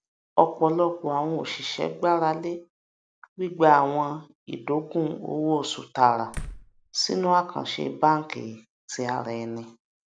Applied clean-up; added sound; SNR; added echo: none; Slam; 13 dB; none.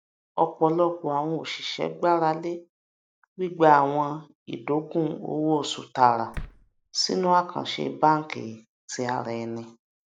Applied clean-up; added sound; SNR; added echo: neural mask model DeepFilterNet 3.